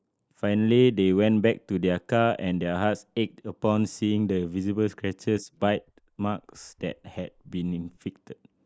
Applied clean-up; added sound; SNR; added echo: neural mask model Resemble Enhance denoiser.